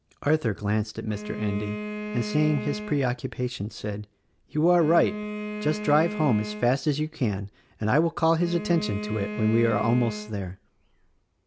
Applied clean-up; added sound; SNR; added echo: none; Bowed string instrument; 9 dB; none.